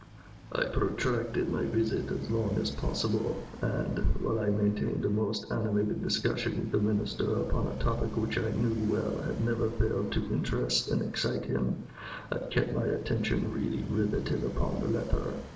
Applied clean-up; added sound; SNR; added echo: none; Motorcycle; 14 dB; reverberation time 0.6 s.